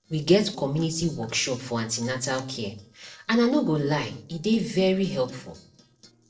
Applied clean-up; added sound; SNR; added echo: neural separator model SepFormer DNS4.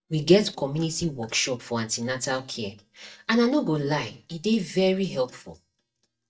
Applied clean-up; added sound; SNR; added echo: neural mask model DeepFilterNet 3.